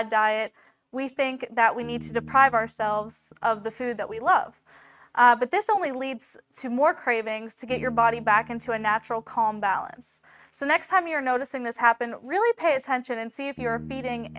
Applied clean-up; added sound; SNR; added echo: neural mask model RNNoise.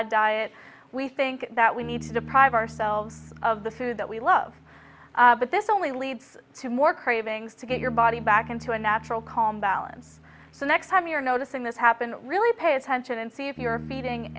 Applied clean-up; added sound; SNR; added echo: none; Bass guitar; 18 dB; none.